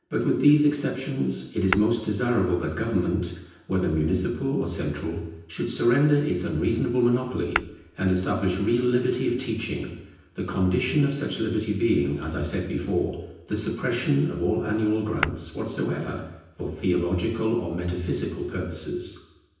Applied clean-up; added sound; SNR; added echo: none; Tap / Hammer; 12 dB; reverberation time 0.9 s.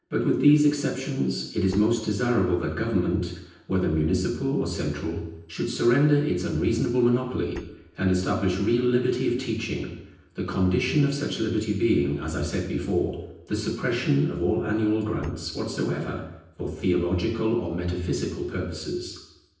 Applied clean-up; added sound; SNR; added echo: neural separator model SepFormer DNS4.